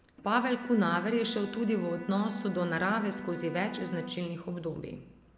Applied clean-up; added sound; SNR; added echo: none; Bowed string instrument; 13 dB; none.